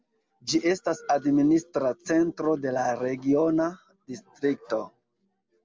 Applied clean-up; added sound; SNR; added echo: none; none; none; none.